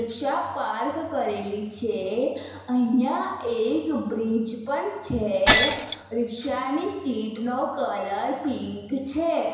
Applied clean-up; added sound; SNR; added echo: none; Shatter; 3 dB; reverberation time 1.0 s.